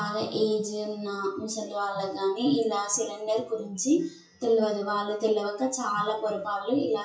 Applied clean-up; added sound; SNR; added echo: classical method WPE with log-MMSE.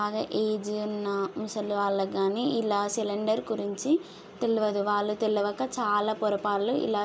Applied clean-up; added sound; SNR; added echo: none; none; none; none.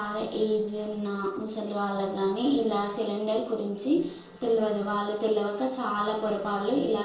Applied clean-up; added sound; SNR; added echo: neural separator model SepFormer DNS4.